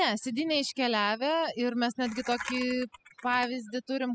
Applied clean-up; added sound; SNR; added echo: classical method spectral subtraction.